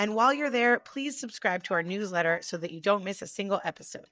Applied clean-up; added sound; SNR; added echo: neural mask model DeepFilterNet 3.